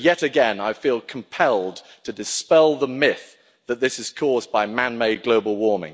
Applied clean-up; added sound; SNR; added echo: none; none; none; none.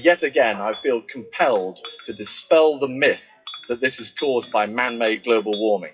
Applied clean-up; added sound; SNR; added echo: classical method WPE with log-MMSE.